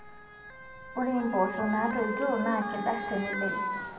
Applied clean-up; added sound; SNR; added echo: none; Motor vehicle (road) / Siren; 6 dB; reverberation time 1.4 s.